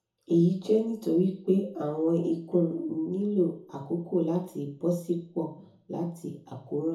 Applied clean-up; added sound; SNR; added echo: none; none; none; reverberation time 0.5 s.